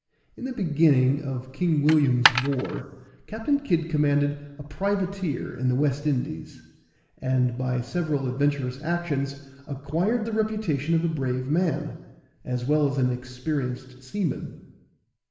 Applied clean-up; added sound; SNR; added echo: none; Coin (dropping); 1 dB; reverberation time 1.1 s.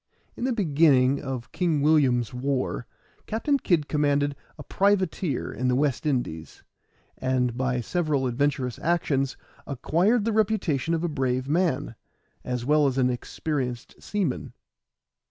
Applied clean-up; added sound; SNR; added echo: none; none; none; none.